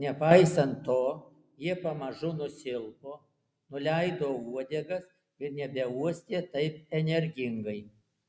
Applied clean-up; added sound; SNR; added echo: none; none; none; none.